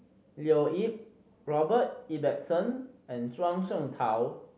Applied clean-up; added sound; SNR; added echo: none; none; none; none.